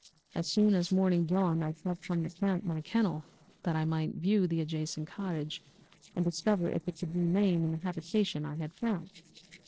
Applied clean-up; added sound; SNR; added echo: neural separator model SepFormer DNS4.